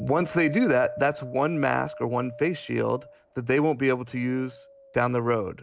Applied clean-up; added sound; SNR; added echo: none; Wind; 16 dB; none.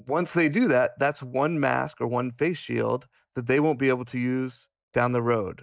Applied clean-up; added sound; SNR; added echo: neural mask model DeepFilterNet 3.